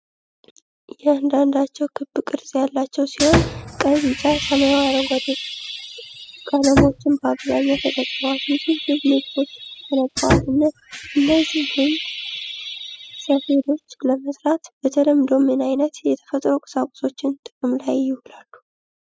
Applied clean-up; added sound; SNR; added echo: classical method spectral subtraction.